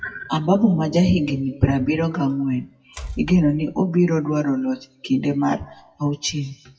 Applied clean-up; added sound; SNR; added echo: classical method WPE with log-MMSE.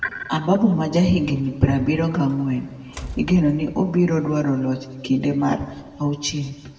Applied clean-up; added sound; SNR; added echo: none; Door; 18 dB; reverberation time 1.2 s.